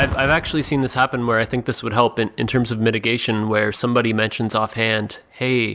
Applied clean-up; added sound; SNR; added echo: none; Boom; 17 dB; none.